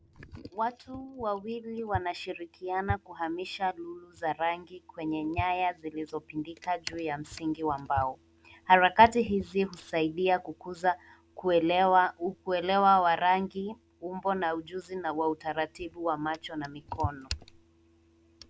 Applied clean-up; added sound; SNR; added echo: none; none; none; none.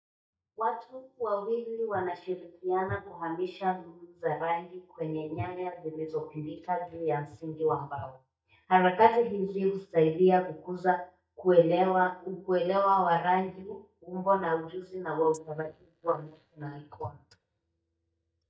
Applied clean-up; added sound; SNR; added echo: neural mask model DeepFilterNet 3.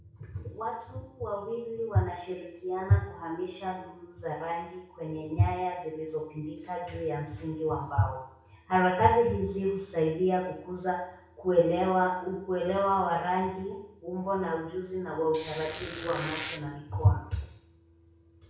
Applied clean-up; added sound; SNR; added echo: none; Squeak; 5 dB; reverberation time 0.6 s.